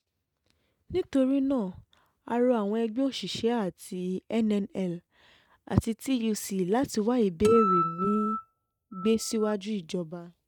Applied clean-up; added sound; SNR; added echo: neural mask model RNNoise.